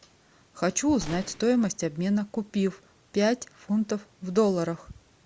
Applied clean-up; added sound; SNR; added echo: none; Gunshot, gunfire; 17 dB; none.